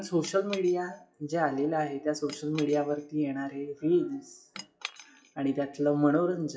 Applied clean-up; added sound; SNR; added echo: classical method WPE with log-MMSE.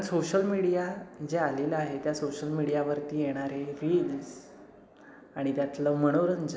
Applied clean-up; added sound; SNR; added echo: none; none; none; none.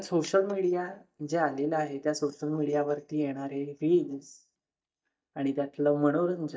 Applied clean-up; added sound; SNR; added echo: neural mask model DeepFilterNet 3.